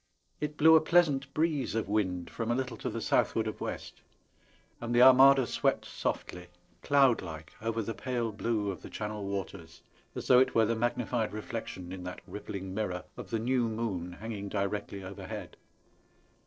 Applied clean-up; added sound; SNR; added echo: neural separator model SepFormer DNS4.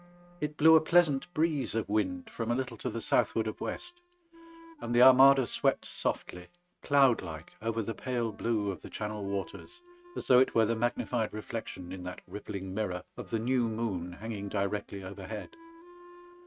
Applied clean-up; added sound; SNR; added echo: neural mask model RNNoise.